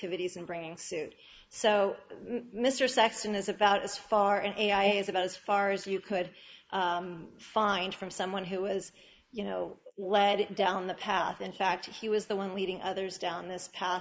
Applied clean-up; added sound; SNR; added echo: neural mask model Resemble Enhance denoiser.